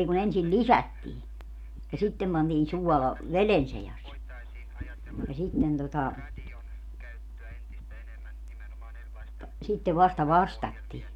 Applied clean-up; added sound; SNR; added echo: none; none; none; none.